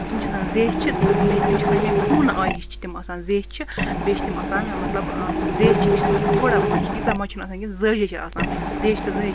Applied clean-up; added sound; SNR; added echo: none; Mechanisms; -3 dB; none.